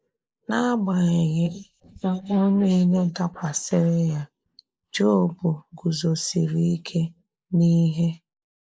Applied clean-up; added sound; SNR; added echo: neural mask model Resemble Enhance denoiser.